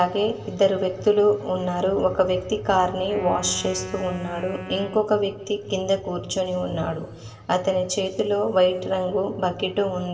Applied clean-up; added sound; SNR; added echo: none; Wind instrument, woodwind instrument; 15 dB; reverberation time 1.5 s.